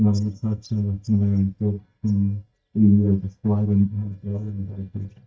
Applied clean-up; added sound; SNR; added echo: neural mask model DeepFilterNet 3.